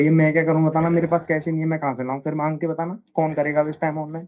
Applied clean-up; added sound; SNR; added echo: neural mask model DeepFilterNet 3.